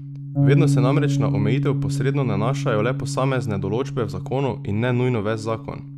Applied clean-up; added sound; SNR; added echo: none; Bass guitar; 0 dB; none.